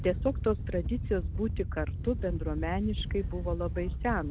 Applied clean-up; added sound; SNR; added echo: none; Wind / Boat, Water vehicle; 1 dB; none.